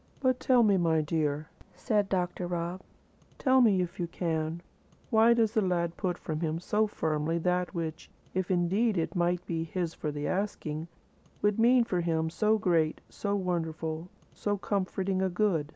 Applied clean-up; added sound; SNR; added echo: none; none; none; none.